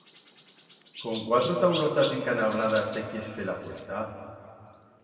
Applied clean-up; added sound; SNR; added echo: none; Chirp, tweet; 8 dB; reverberation time 2.3 s.